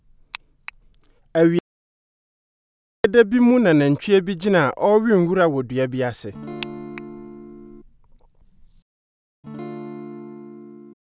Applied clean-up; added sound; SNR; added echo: none; Acoustic guitar / Strum; 13 dB; none.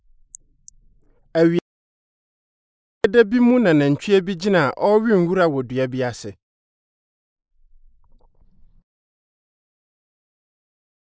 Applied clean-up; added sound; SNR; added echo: neural mask model Resemble Enhance denoiser.